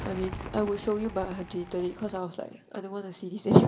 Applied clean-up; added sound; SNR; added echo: none; Cheering / Fireworks; 15 dB; reverberation time 0.7 s.